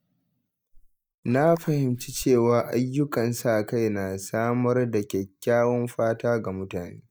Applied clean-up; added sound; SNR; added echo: neural mask model DeepFilterNet 3.